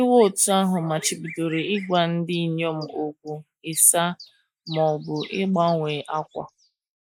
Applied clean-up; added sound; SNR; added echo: neural mask model Resemble Enhance denoiser.